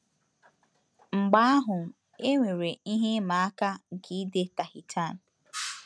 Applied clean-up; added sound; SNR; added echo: none; none; none; none.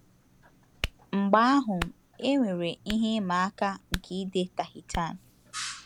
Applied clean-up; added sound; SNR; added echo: none; Hands; 13 dB; none.